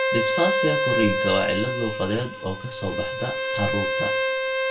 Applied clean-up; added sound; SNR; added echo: none; Bowed string instrument; -2 dB; reverberation time 0.2 s.